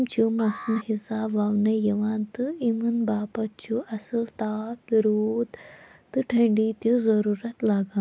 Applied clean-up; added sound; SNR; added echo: none; Alarm; 19 dB; none.